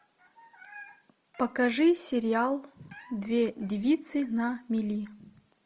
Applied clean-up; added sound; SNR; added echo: none; none; none; none.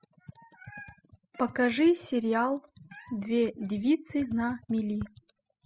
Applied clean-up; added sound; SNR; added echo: classical method spectral subtraction.